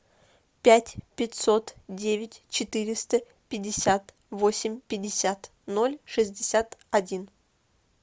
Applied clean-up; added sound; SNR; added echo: none; none; none; none.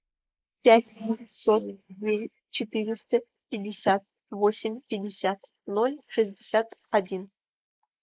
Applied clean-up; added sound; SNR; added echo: neural mask model Resemble Enhance denoiser.